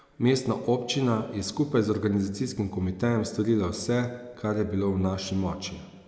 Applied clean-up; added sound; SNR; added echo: none; none; none; none.